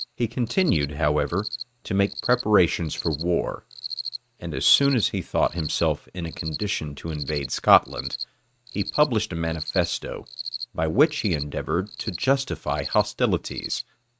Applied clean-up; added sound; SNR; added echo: neural mask model RNNoise.